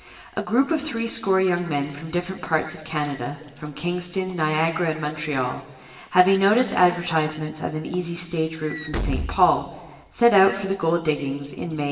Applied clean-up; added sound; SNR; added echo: none; Walk, footsteps / Slam; 15 dB; reverberation time 1.2 s.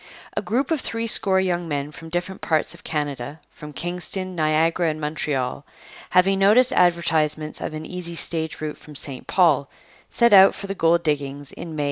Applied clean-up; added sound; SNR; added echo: none; none; none; none.